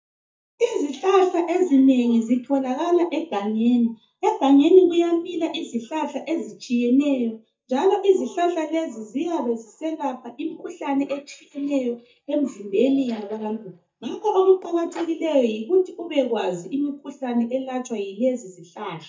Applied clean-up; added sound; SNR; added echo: neural mask model DeepFilterNet 3.